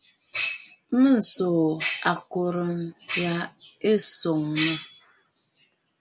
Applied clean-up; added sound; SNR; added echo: none; none; none; none.